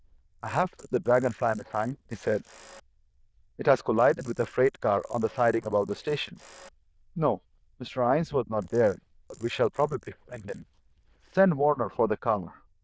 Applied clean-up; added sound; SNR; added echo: neural diffusion model UNIVERSE++.